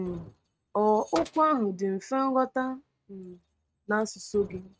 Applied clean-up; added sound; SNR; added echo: neural mask model RNNoise.